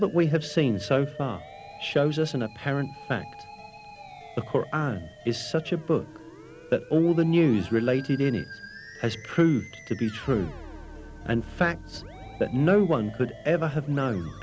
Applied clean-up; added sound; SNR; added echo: none; Musical instrument; 19 dB; none.